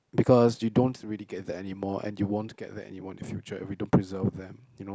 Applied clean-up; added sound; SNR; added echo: none; none; none; none.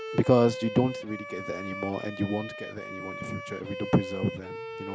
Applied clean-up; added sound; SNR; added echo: none; Bowed string instrument; 10 dB; none.